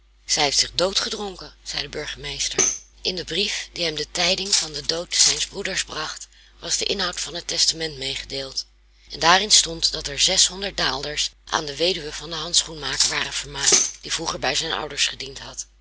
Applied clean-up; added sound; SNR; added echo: none; Cutlery, silverware + Tambourine; 1 dB; none.